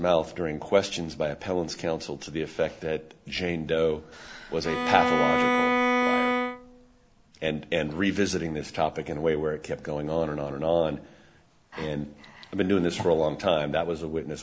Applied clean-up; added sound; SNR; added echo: none; Bowed string instrument; -2 dB; none.